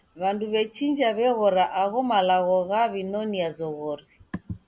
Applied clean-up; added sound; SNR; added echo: none; none; none; none.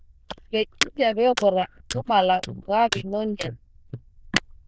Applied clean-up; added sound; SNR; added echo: neural diffusion model UNIVERSE++.